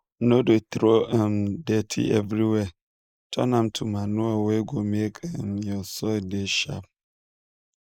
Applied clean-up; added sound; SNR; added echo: neural mask model Resemble Enhance denoiser.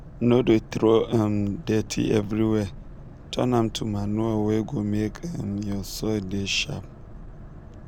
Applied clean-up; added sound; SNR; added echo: none; Boat, Water vehicle; 15 dB; none.